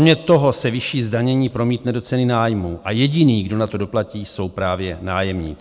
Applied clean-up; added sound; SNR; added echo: none; none; none; none.